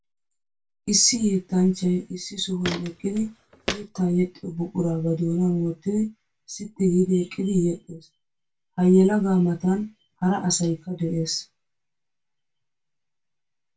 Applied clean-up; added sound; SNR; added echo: none; Walk, footsteps; 10 dB; reverberation time 0.2 s.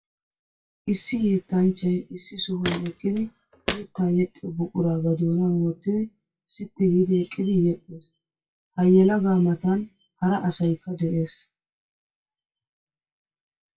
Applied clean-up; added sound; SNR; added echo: classical method WPE with log-MMSE.